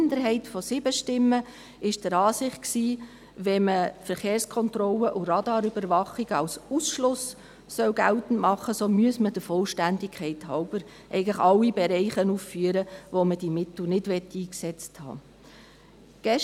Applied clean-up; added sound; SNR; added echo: none; none; none; none.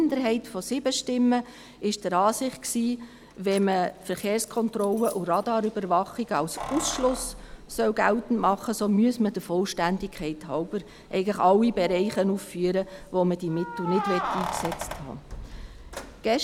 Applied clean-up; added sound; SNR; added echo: none; Keys jangling; 13 dB; none.